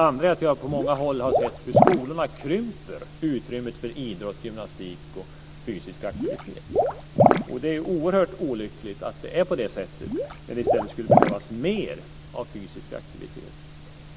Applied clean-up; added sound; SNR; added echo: none; Water / Liquid; -2 dB; none.